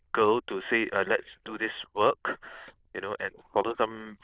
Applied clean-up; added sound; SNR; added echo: neural diffusion model UNIVERSE++.